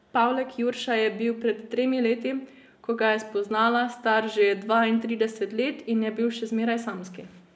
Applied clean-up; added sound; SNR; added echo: none; none; none; none.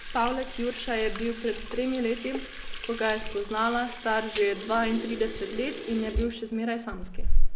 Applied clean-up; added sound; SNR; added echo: none; Sink (filling or washing) / Water tap, faucet; -2 dB; none.